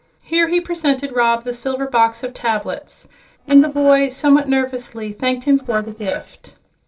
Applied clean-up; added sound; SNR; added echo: neural separator model SepFormer DNS4.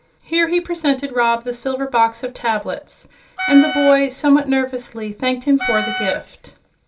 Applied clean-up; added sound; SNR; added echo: none; Wind instrument, woodwind instrument; 7 dB; reverberation time 0.2 s.